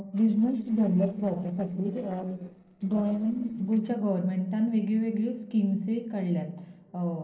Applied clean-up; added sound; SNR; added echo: neural separator model SepFormer DNS4.